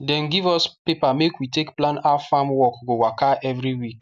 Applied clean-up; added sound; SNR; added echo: none; none; none; none.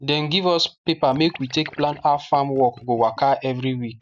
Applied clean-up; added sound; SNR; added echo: neural mask model DeepFilterNet 3.